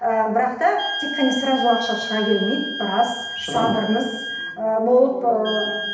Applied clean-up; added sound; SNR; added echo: none; Wind instrument, woodwind instrument; 9 dB; reverberation time 0.8 s.